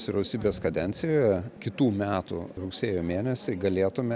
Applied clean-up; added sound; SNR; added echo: none; Thump, thud; 20 dB; none.